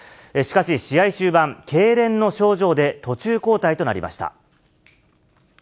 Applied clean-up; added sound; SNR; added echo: none; none; none; none.